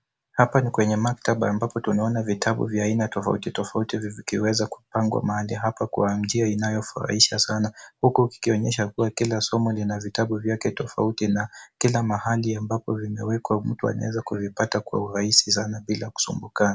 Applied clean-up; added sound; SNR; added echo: none; none; none; none.